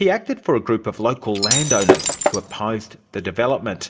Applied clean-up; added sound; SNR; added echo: none; Shatter; -3 dB; reverberation time 0.5 s.